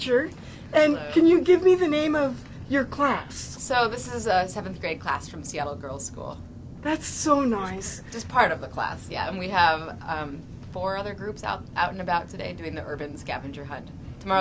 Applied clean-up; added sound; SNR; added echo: none; none; none; none.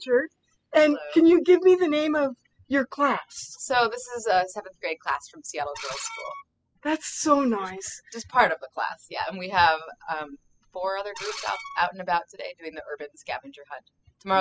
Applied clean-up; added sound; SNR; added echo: classical method spectral subtraction.